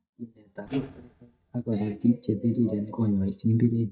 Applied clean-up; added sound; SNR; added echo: neural mask model DeepFilterNet 3.